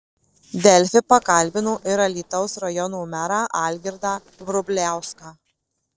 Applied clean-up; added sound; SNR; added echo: neural separator model SepFormer DNS4.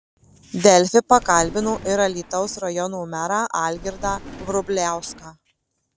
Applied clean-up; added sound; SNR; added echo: none; Thunder; 16 dB; none.